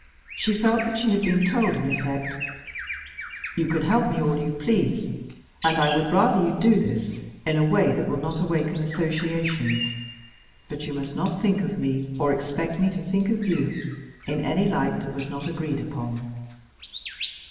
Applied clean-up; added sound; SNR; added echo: none; Bird vocalization, bird call, bird song; 14 dB; reverberation time 1.3 s.